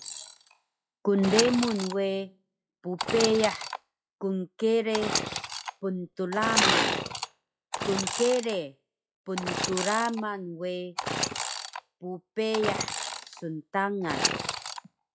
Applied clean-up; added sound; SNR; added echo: classical method log-MMSE.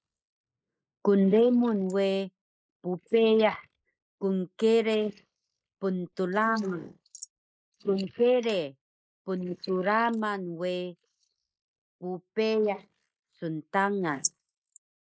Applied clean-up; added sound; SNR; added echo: neural mask model Resemble Enhance denoiser.